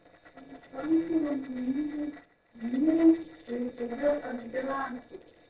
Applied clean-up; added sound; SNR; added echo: neural separator model SepFormer DNS4.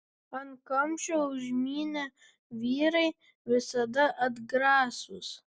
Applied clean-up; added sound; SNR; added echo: none; none; none; none.